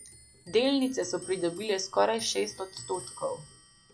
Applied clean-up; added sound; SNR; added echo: none; Clock; 16 dB; none.